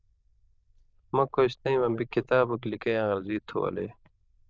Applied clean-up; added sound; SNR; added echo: neural diffusion model UNIVERSE++.